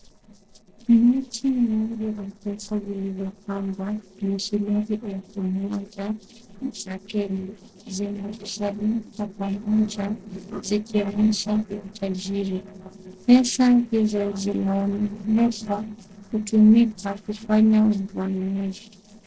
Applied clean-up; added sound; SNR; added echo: neural separator model SepFormer DNS4.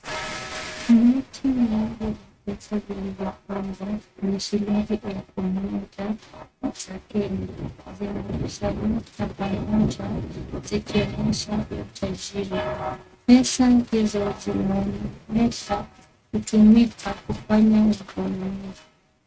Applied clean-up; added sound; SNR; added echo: neural mask model RNNoise.